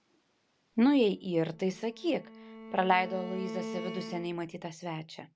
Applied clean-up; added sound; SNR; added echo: none; Bowed string instrument; 12 dB; none.